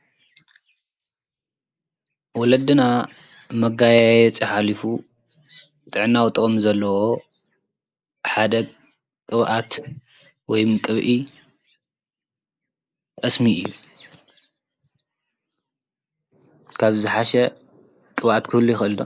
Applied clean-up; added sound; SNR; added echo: neural mask model Resemble Enhance denoiser.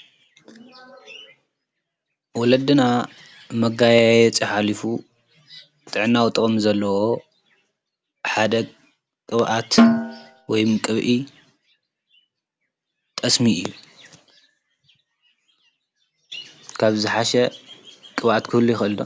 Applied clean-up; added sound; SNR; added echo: none; Snare drum; -2 dB; none.